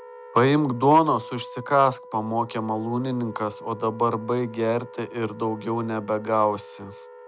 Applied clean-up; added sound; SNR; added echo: none; Wind instrument, woodwind instrument; 18 dB; none.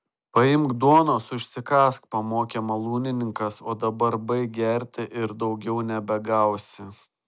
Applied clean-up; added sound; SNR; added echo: none; none; none; none.